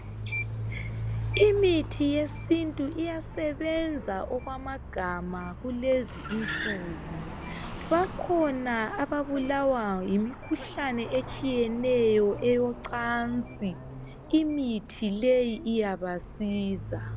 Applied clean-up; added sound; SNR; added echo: none; Car; 10 dB; none.